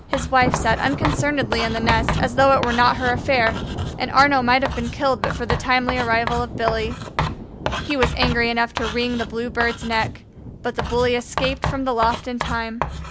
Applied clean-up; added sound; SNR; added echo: none; Writing + Thunder; 5 dB; none.